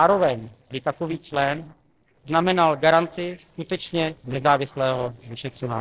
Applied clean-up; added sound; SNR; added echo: neural separator model SepFormer DNS4.